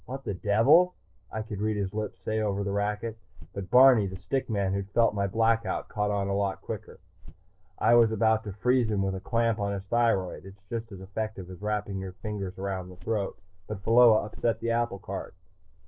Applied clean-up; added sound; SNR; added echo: neural separator model SepFormer DNS4.